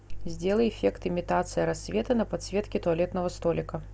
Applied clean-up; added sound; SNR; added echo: none; none; none; none.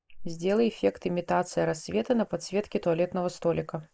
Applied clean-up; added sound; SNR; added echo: neural mask model Resemble Enhance denoiser.